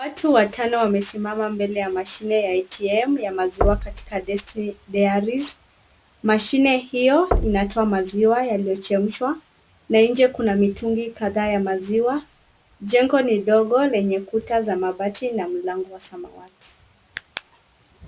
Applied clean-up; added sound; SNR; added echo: none; Knock; 8 dB; none.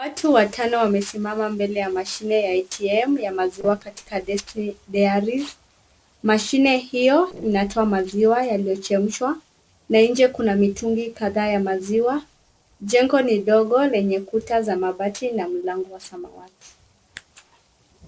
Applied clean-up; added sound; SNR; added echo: neural separator model SepFormer DNS4.